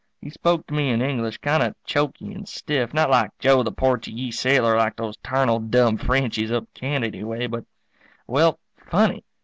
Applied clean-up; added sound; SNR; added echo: none; none; none; none.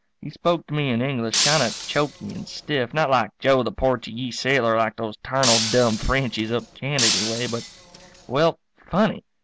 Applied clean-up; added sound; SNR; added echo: none; Shatter; 3 dB; none.